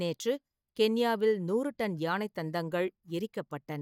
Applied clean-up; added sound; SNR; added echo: neural mask model DeepFilterNet 3.